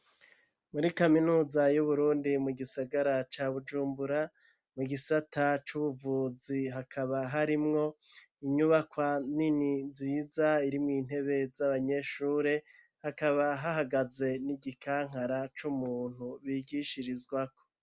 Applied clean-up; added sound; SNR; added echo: none; none; none; none.